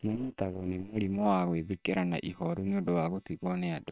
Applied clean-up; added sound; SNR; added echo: neural separator model SepFormer WHAM!.